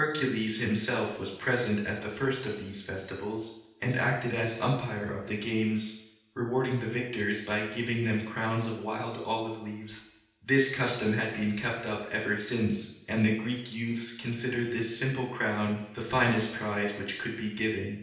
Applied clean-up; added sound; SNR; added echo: none; none; none; reverberation time 0.8 s.